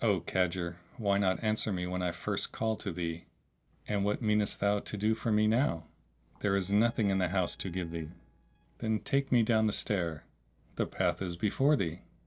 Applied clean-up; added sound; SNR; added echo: neural separator model SepFormer DNS4.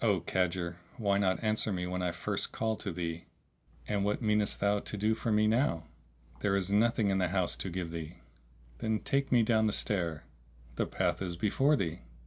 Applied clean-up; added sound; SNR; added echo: none; none; none; none.